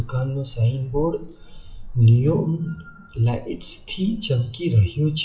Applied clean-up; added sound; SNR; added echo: classical method WPE with log-MMSE.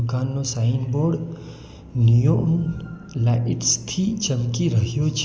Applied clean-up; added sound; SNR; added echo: none; none; none; none.